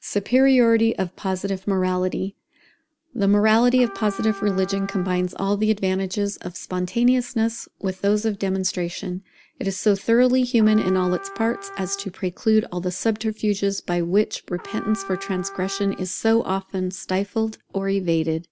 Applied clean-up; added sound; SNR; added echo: none; Trumpet; 16 dB; none.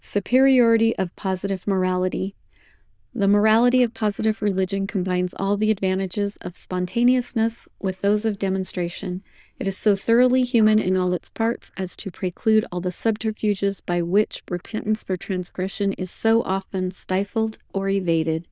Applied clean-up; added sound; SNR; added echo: neural diffusion model UNIVERSE++.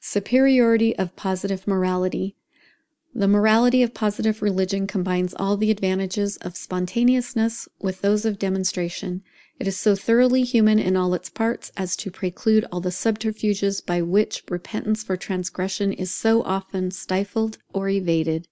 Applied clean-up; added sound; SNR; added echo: none; none; none; none.